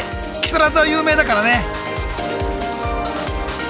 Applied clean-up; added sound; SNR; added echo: none; none; none; none.